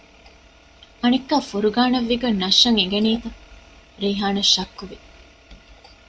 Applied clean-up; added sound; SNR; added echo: none; none; none; none.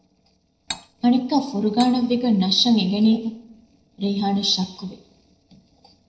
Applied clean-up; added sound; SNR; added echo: neural separator model SepFormer DNS4.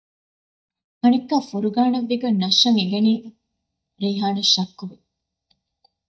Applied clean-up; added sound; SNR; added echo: neural mask model DeepFilterNet 3.